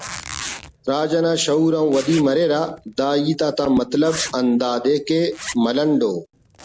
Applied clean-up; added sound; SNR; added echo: none; Zipper (clothing); 16 dB; none.